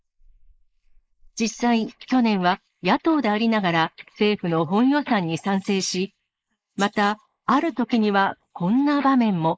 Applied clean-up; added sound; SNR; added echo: neural mask model Resemble Enhance denoiser.